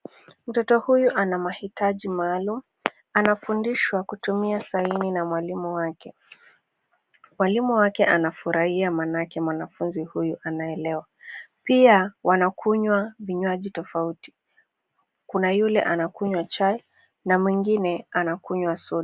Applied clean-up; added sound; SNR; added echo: none; none; none; none.